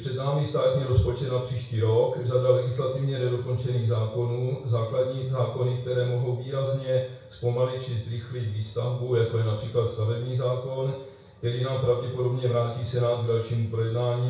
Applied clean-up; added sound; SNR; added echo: none; none; none; reverberation time 0.6 s.